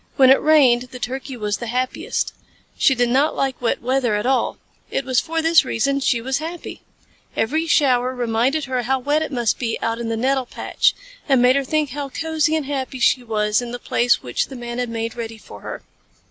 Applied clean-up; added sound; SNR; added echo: none; none; none; none.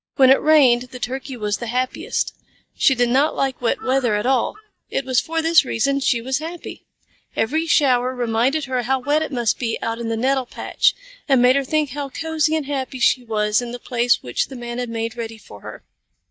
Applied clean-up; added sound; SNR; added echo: neural mask model DeepFilterNet 3.